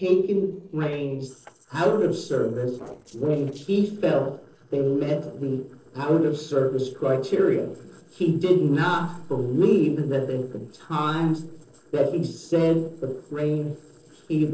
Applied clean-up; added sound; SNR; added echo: neural separator model SepFormer DNS4.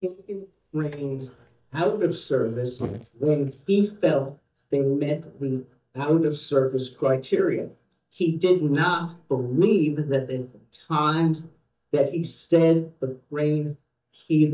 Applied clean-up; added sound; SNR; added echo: neural mask model DeepFilterNet 3.